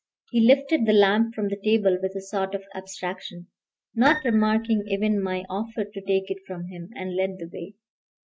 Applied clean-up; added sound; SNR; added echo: neural mask model RNNoise.